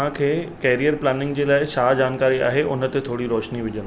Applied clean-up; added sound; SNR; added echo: none; none; none; none.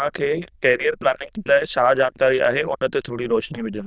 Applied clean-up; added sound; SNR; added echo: neural diffusion model UNIVERSE++.